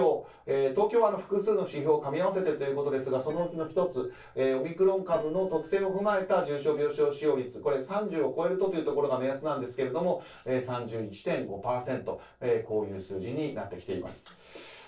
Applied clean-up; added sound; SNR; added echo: neural separator model SepFormer DNS4.